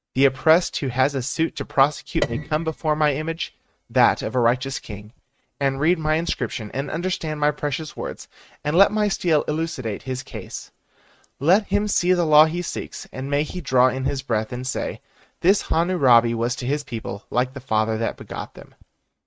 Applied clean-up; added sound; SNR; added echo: neural mask model RNNoise.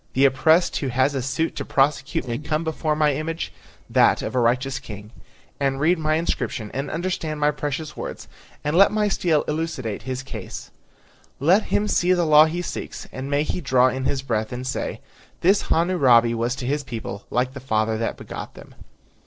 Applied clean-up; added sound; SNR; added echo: neural separator model SepFormer DNS4.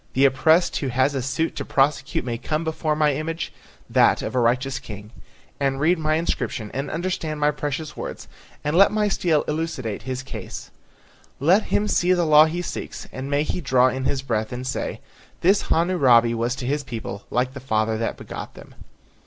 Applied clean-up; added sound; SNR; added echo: none; none; none; none.